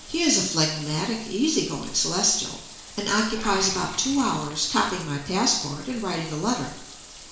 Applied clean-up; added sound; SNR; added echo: none; Bathtub (filling or washing) / Water; 14 dB; reverberation time 0.7 s.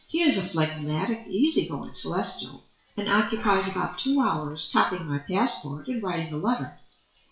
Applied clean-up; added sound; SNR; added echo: classical method WPE with log-MMSE.